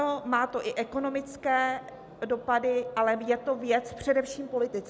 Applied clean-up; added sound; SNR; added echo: none; none; none; none.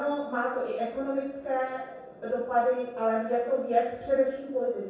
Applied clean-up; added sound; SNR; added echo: none; none; none; reverberation time 0.7 s.